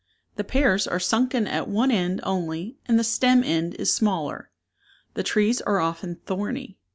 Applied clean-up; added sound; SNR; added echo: none; none; none; none.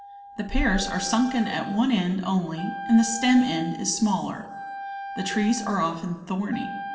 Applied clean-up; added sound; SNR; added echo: none; Wind instrument, woodwind instrument; 11 dB; reverberation time 0.9 s.